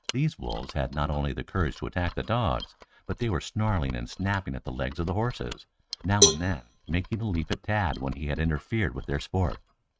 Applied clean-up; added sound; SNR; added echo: neural mask model RNNoise.